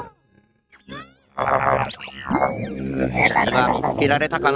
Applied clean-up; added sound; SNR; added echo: neural mask model RNNoise.